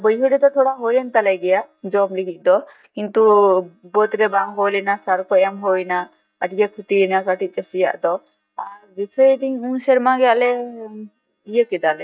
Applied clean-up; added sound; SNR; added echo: neural mask model DeepFilterNet 3.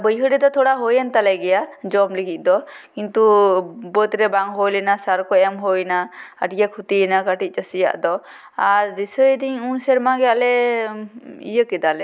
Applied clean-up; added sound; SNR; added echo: none; none; none; none.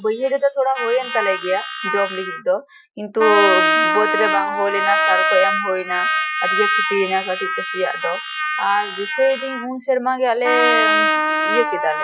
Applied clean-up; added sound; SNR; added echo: classical method Wiener filter.